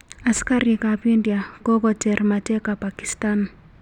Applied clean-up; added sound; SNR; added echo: none; none; none; none.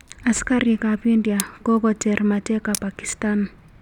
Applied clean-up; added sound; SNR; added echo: none; Tick; 18 dB; none.